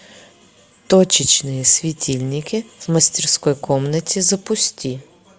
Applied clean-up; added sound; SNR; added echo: none; none; none; none.